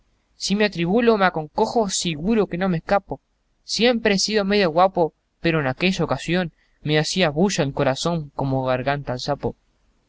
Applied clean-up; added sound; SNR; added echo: none; none; none; none.